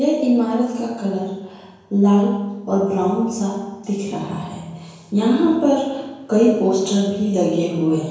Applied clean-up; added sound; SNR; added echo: none; none; none; reverberation time 1.0 s.